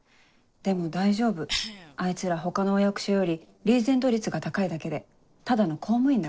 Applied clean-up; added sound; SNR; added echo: neural separator model SepFormer DNS4.